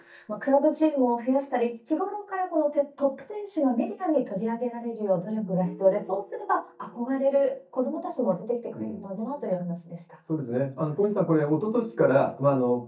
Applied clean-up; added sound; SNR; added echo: neural mask model DeepFilterNet 3.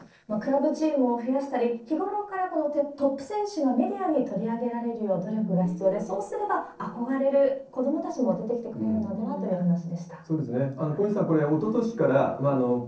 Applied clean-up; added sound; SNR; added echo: neural separator model SepFormer DNS4.